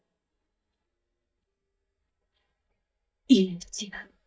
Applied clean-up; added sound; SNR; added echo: neural mask model DeepFilterNet 3.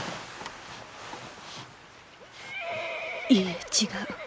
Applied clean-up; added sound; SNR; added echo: none; none; none; none.